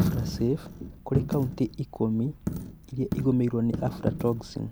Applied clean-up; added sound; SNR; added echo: none; Coin (dropping); 4 dB; none.